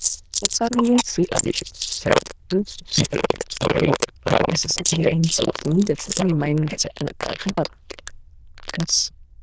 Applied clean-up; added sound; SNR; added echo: neural diffusion model UNIVERSE++.